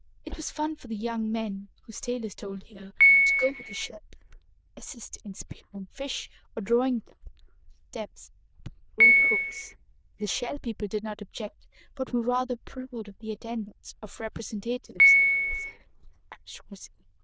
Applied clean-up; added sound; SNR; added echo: neural diffusion model UNIVERSE++.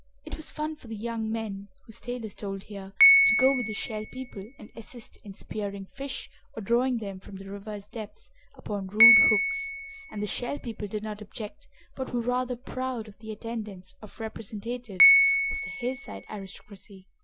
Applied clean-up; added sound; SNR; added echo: none; Piano; -2 dB; none.